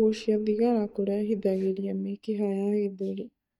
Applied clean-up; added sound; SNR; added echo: neural mask model DeepFilterNet 3.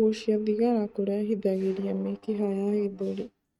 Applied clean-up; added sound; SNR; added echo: neural mask model RNNoise.